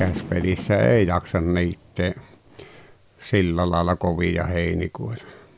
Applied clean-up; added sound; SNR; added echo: none; Fireworks; 17 dB; none.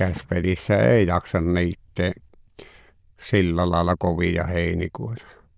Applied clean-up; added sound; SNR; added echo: neural diffusion model UNIVERSE++.